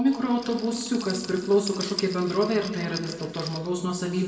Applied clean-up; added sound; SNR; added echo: none; Rattle; 14 dB; reverberation time 1.8 s.